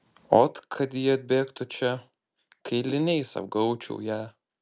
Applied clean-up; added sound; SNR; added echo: none; none; none; none.